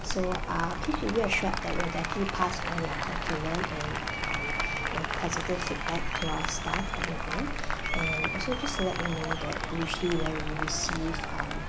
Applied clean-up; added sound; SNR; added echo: none; Wind + Applause; -2 dB; none.